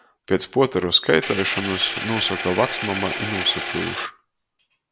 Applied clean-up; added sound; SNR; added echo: none; Engine; 5 dB; none.